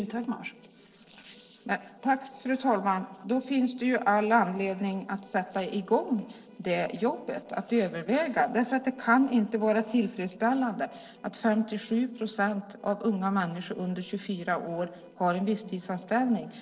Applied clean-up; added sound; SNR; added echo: neural separator model SepFormer DNS4.